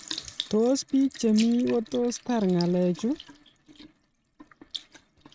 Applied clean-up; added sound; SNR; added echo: neural mask model RNNoise.